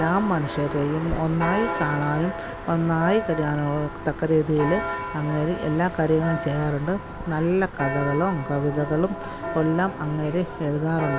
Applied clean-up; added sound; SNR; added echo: none; Church bell; 8 dB; none.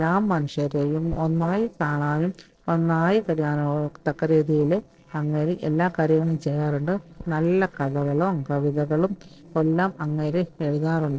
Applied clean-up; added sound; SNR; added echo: neural separator model SepFormer DNS4.